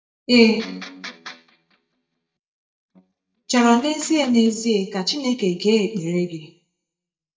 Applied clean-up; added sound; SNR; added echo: neural mask model DeepFilterNet 3.